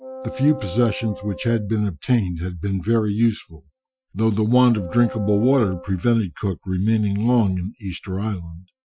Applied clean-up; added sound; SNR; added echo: classical method Wiener filter.